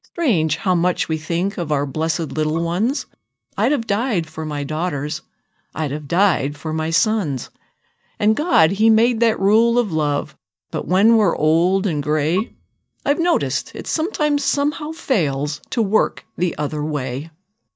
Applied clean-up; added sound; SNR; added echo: neural mask model DeepFilterNet 3.